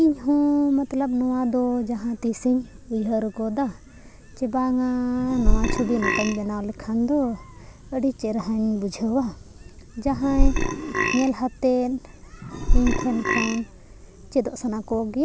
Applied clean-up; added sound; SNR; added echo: none; Burping, eructation; -3 dB; none.